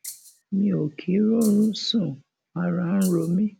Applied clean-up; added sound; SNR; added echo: none; Rattle (instrument); 17 dB; none.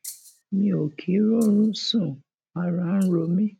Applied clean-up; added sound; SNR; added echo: neural mask model RNNoise.